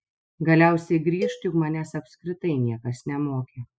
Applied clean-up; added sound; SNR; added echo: classical method spectral subtraction.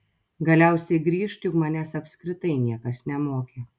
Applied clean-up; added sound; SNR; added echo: none; none; none; none.